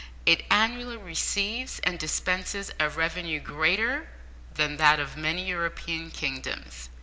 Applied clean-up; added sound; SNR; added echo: none; none; none; none.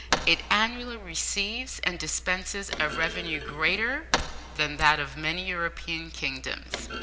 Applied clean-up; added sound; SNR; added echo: none; Hammer + Thump, thud; 8 dB; none.